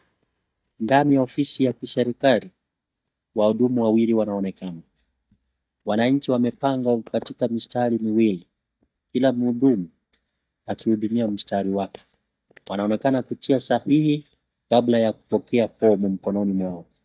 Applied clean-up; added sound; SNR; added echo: neural mask model DeepFilterNet 3.